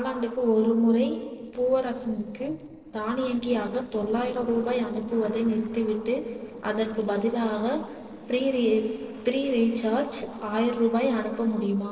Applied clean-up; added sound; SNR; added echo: neural separator model SepFormer DNS4.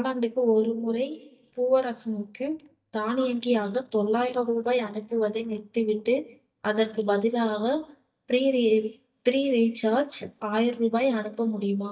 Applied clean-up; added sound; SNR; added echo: neural mask model DeepFilterNet 3.